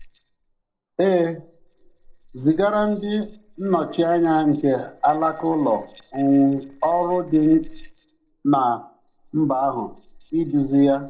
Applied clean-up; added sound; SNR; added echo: neural separator model SepFormer DNS4.